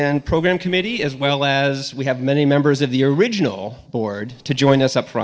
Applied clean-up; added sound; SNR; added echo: neural separator model SepFormer DNS4.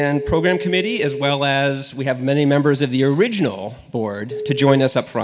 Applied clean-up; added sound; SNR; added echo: none; Telephone; 12 dB; none.